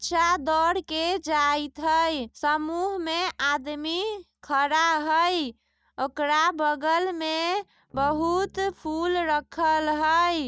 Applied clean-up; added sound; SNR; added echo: neural mask model RNNoise.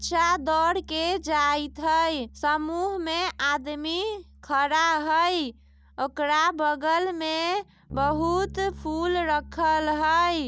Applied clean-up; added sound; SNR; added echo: none; Bass guitar; 19 dB; none.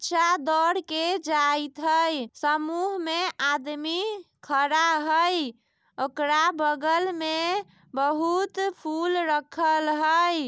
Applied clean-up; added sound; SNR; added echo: none; none; none; none.